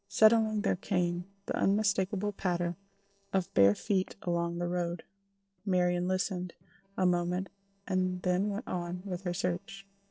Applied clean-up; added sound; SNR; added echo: neural separator model SepFormer DNS4.